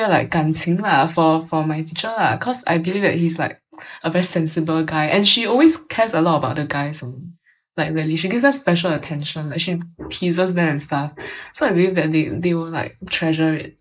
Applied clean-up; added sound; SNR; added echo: neural mask model Resemble Enhance denoiser.